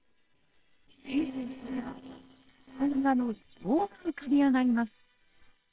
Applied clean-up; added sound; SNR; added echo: neural separator model SepFormer WHAMR!.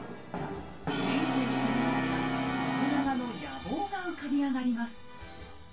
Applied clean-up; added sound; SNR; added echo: none; Brass instrument; -1 dB; reverberation time 0.2 s.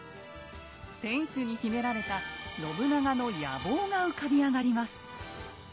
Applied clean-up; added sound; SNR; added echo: none; none; none; none.